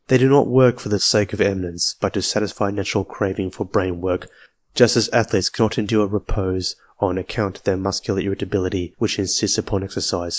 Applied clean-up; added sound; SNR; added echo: neural mask model Resemble Enhance denoiser.